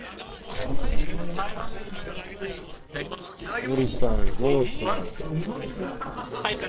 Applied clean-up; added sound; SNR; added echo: neural separator model SepFormer DNS4.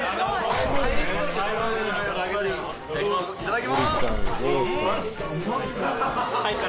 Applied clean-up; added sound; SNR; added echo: none; Bathtub (filling or washing) / Water / Splash, splatter; 4 dB; none.